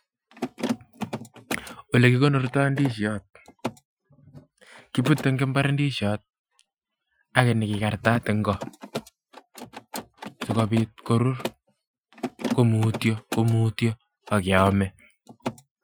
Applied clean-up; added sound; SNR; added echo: classical method Wiener filter.